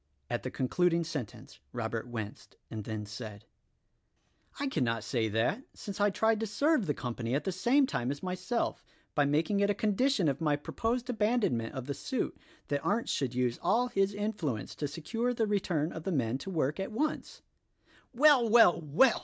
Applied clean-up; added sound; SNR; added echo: none; none; none; none.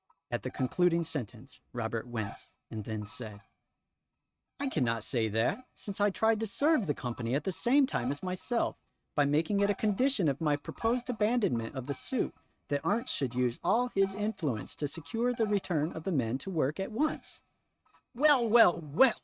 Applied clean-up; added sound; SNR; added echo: neural mask model RNNoise.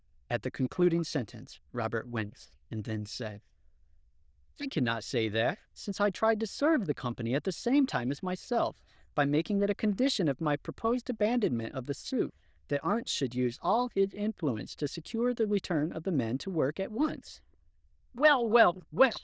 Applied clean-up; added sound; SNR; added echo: neural diffusion model UNIVERSE++.